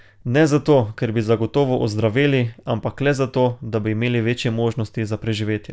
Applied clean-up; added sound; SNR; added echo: none; none; none; none.